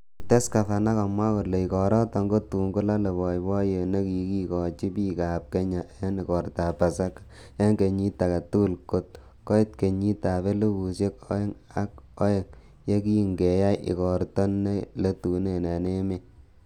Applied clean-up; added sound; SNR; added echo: none; none; none; none.